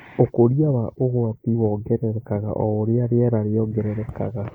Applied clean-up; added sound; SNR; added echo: neural mask model Resemble Enhance denoiser.